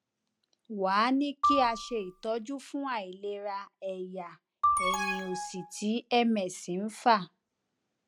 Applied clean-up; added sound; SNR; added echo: none; Marimba, xylophone + Alarm; 2 dB; none.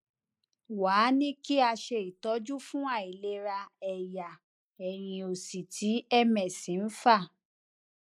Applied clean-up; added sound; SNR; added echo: neural mask model Resemble Enhance denoiser.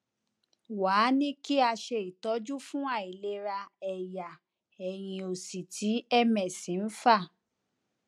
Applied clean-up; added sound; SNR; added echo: none; none; none; none.